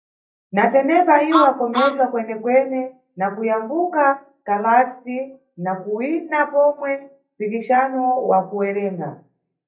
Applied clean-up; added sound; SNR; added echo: neural mask model DeepFilterNet 3.